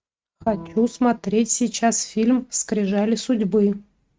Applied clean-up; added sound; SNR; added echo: neural mask model RNNoise.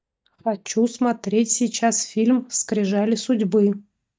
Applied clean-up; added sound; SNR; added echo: neural mask model DeepFilterNet 3.